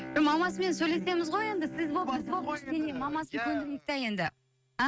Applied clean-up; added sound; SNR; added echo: neural mask model RNNoise.